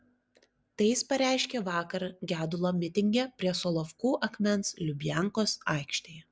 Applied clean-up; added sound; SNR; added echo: none; none; none; none.